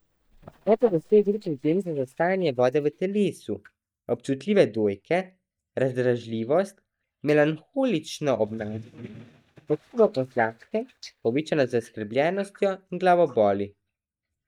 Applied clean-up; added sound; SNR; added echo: neural mask model DeepFilterNet 3.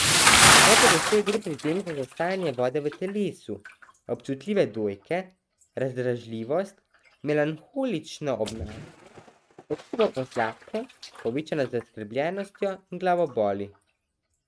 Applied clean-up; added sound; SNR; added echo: neural mask model RNNoise.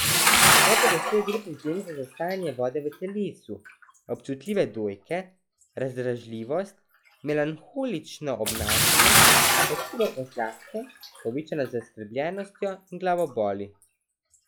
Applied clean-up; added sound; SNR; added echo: classical method log-MMSE.